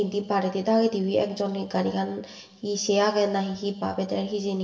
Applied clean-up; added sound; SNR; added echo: none; none; none; reverberation time 1.6 s.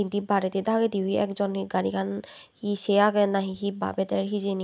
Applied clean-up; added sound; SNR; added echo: none; none; none; none.